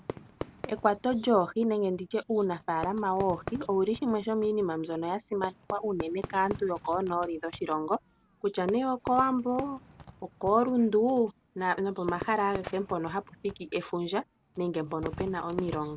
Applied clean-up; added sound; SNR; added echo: none; Fireworks; 14 dB; none.